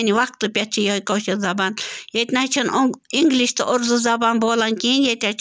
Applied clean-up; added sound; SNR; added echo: none; none; none; none.